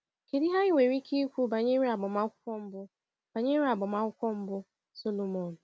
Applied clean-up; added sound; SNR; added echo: none; none; none; none.